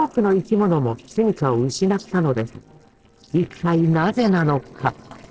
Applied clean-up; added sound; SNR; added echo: neural separator model SepFormer DNS4.